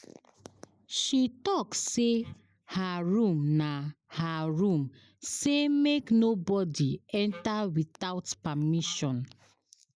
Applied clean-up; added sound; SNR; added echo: neural mask model Resemble Enhance denoiser.